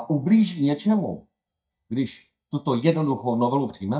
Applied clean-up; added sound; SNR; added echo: neural mask model DeepFilterNet 3.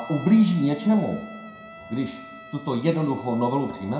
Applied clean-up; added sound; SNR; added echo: none; Trumpet; 19 dB; reverberation time 0.5 s.